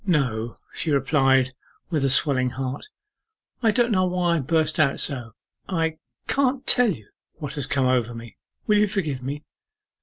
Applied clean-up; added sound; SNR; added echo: none; none; none; none.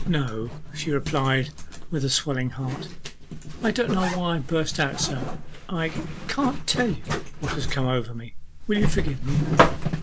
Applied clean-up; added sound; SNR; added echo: none; Zipper (clothing); 0 dB; none.